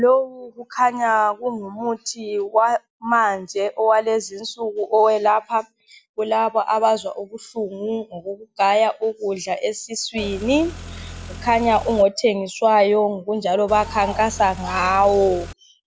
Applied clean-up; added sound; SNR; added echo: none; Car; 14 dB; none.